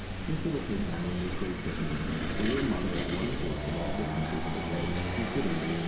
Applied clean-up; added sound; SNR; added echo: none; Engine / Vehicle; -1 dB; reverberation time 0.7 s.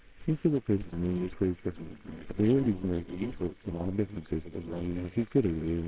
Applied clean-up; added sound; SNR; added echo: neural separator model SepFormer WHAMR!.